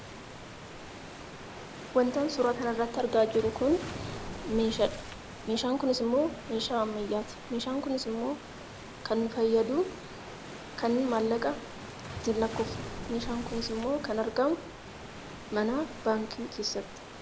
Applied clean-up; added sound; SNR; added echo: none; Waves, surf; 11 dB; none.